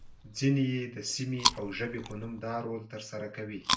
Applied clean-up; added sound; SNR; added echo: none; Chewing, mastication; 3 dB; reverberation time 0.3 s.